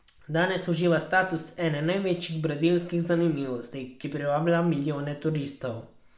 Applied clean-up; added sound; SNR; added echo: none; none; none; none.